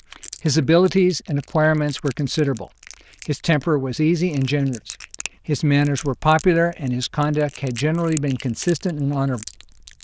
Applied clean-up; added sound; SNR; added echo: neural diffusion model UNIVERSE++.